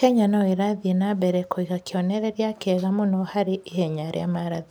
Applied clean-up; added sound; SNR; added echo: none; none; none; none.